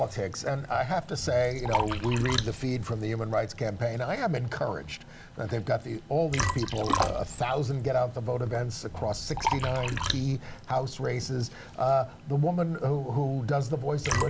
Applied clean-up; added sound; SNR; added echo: none; Liquid; 7 dB; none.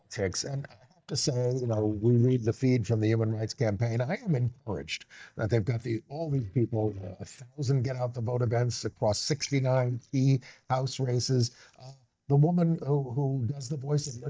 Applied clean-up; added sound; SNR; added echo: neural mask model DeepFilterNet 3.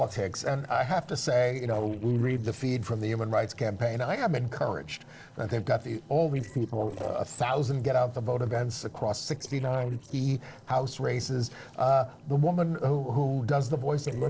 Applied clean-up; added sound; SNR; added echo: neural separator model SepFormer DNS4.